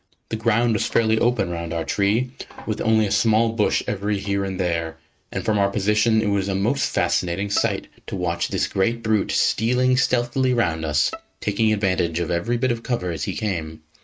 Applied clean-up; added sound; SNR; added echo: neural mask model RNNoise.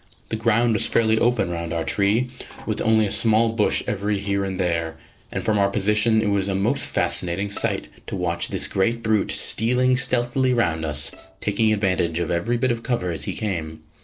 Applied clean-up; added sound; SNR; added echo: neural separator model SepFormer DNS4.